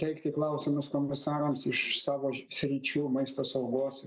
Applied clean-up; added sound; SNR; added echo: neural mask model Resemble Enhance denoiser.